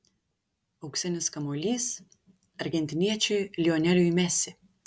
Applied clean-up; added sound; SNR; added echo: none; none; none; none.